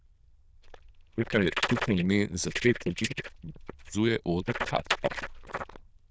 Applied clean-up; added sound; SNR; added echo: neural diffusion model UNIVERSE++.